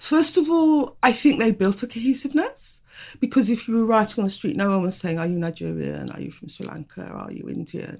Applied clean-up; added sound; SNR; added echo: none; none; none; none.